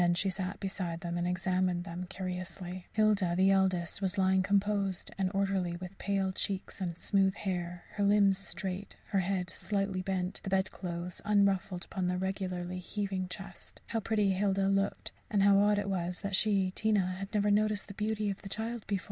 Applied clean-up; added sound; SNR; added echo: none; none; none; none.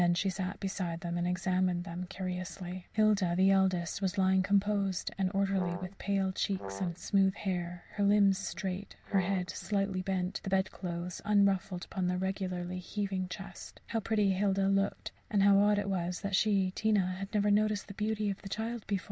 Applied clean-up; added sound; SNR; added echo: none; Brass instrument; 12 dB; none.